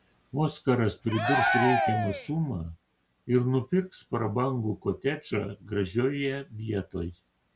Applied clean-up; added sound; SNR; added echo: none; Cheering; -2 dB; none.